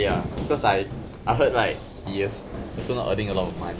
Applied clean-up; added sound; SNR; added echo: none; Run; 7 dB; none.